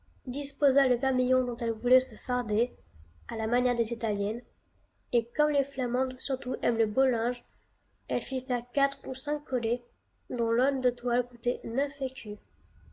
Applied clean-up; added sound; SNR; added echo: none; none; none; none.